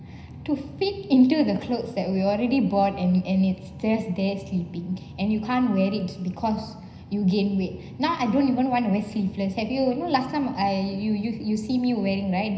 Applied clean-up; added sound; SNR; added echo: none; none; none; reverberation time 0.9 s.